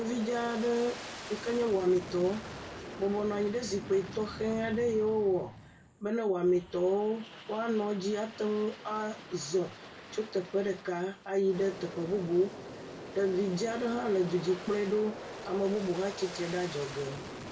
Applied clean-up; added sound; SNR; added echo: none; Aircraft; 13 dB; reverberation time 0.2 s.